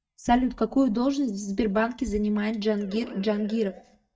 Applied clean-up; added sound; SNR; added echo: neural mask model DeepFilterNet 3.